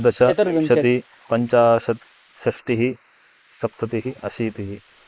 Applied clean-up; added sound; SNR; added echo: neural mask model Resemble Enhance denoiser.